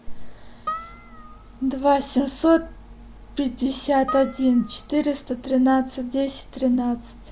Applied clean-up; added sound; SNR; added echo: none; Harp; 15 dB; none.